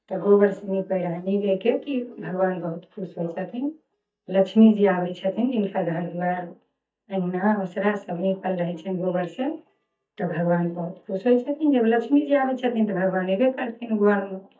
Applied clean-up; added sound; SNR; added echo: neural mask model DeepFilterNet 3.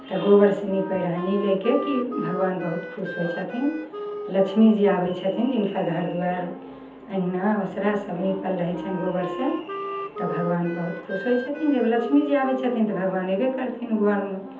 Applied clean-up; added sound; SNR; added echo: none; Wind instrument, woodwind instrument; 12 dB; reverberation time 0.7 s.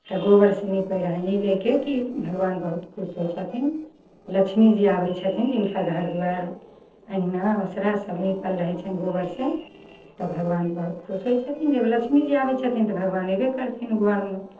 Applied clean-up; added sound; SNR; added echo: neural separator model SepFormer DNS4.